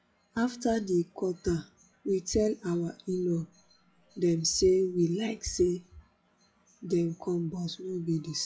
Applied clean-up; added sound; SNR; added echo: classical method WPE with log-MMSE.